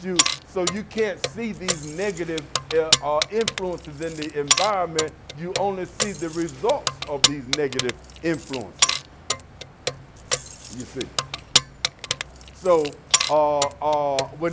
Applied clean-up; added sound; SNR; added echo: none; Keys jangling; 1 dB; none.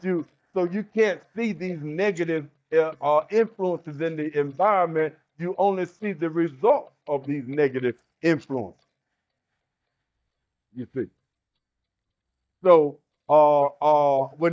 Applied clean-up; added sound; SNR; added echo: neural mask model DeepFilterNet 3.